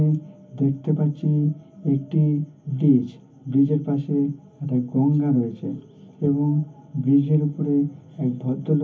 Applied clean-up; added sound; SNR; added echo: none; none; none; reverberation time 0.3 s.